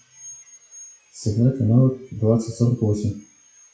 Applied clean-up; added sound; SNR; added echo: classical method WPE with log-MMSE.